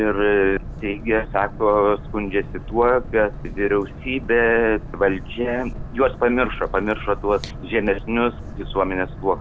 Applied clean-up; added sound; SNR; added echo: none; Boat, Water vehicle; 11 dB; none.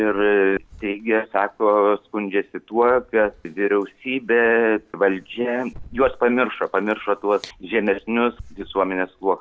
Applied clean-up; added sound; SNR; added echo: none; none; none; none.